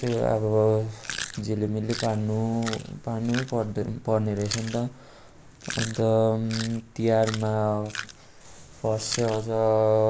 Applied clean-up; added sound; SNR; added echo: none; Chewing, mastication; 14 dB; none.